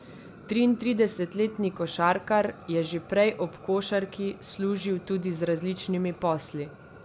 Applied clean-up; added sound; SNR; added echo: none; Fire; 20 dB; none.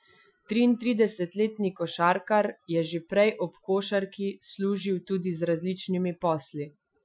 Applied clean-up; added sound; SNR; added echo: classical method Wiener filter.